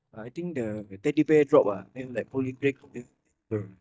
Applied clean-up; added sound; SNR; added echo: neural mask model DeepFilterNet 3.